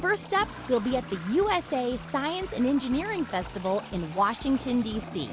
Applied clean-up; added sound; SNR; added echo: none; Trickle, dribble / Toilet flush; 15 dB; none.